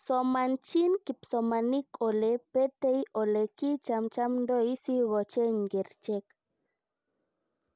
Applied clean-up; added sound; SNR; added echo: none; none; none; none.